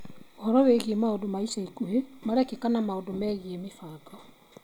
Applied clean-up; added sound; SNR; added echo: none; none; none; none.